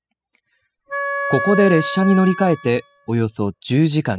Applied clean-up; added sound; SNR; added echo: classical method spectral subtraction.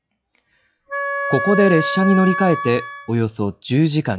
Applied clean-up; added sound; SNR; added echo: classical method log-MMSE.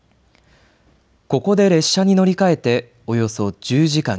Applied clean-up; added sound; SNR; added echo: none; none; none; none.